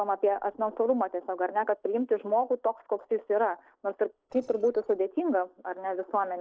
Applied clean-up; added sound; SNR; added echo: neural separator model SepFormer DNS4.